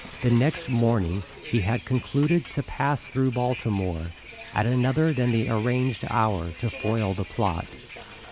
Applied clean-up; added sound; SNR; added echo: none; Bus; 16 dB; none.